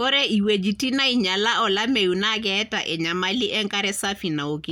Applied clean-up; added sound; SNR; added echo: none; none; none; none.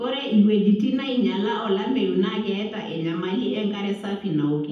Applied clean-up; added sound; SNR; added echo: none; none; none; reverberation time 0.8 s.